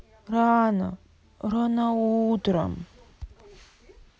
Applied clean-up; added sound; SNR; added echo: none; none; none; none.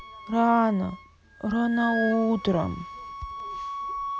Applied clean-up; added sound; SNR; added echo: none; Wind instrument, woodwind instrument; 10 dB; none.